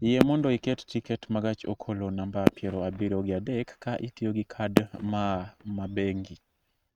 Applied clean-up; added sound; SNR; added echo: neural mask model RNNoise.